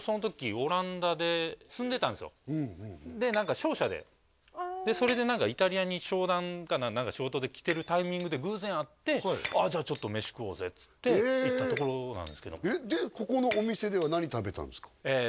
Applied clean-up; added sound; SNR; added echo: none; Shatter; 15 dB; none.